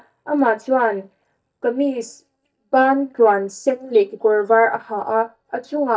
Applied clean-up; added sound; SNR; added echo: neural mask model DeepFilterNet 3.